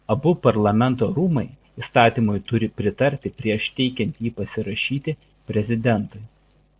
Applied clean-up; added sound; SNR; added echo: neural separator model SepFormer DNS4.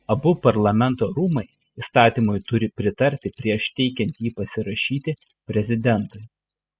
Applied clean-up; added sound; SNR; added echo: classical method spectral subtraction.